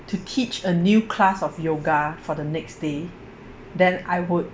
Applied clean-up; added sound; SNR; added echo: none; none; none; none.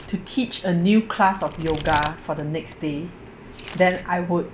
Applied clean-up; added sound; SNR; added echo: none; Domestic sounds, home sounds; 16 dB; none.